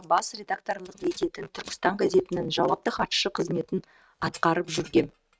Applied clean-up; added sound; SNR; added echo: neural mask model RNNoise.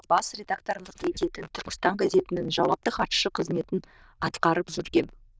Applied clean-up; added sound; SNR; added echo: neural diffusion model UNIVERSE++.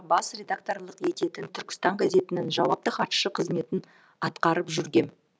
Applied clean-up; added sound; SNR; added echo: none; none; none; none.